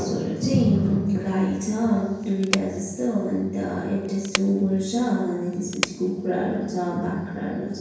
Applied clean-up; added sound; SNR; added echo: none; Wood; 11 dB; reverberation time 1.0 s.